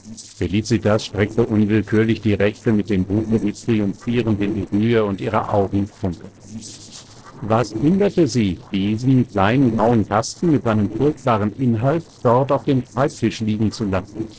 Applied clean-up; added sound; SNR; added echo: neural separator model SepFormer DNS4.